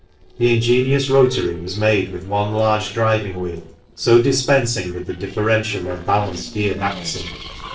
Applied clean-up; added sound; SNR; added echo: neural separator model SepFormer DNS4.